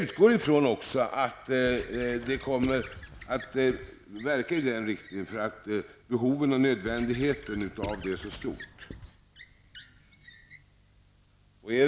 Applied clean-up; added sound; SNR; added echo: none; Squeak / Writing; 16 dB; none.